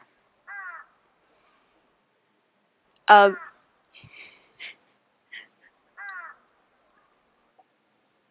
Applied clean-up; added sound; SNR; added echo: none; Crow; 18 dB; none.